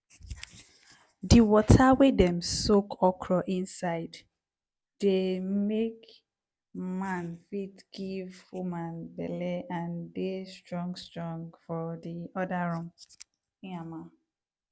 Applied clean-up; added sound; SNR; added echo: none; none; none; none.